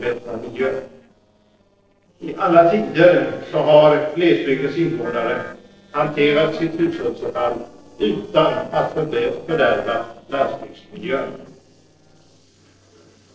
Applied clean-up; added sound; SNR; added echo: neural separator model SepFormer DNS4.